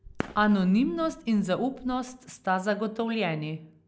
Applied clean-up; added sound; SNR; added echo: none; Fireworks; 15 dB; none.